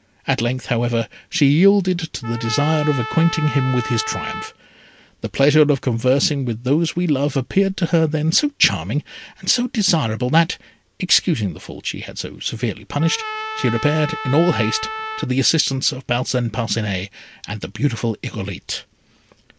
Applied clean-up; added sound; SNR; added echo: none; Trumpet; 10 dB; none.